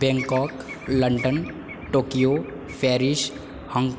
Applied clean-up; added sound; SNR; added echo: none; Bird vocalization, bird call, bird song; 18 dB; none.